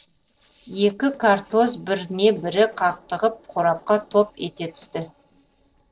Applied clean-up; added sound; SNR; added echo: neural separator model SepFormer DNS4.